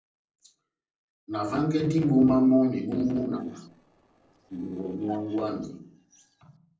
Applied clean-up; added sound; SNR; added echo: neural separator model SepFormer DNS4.